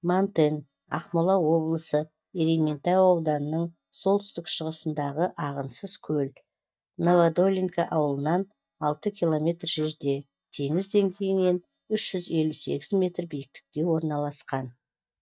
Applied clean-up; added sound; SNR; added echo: neural mask model DeepFilterNet 3.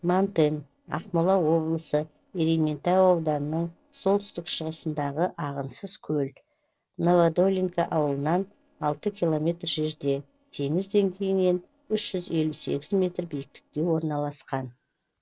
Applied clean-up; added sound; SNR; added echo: neural separator model SepFormer DNS4.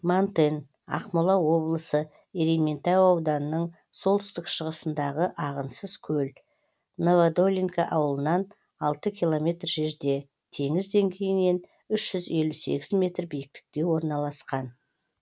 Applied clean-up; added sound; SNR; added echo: none; none; none; none.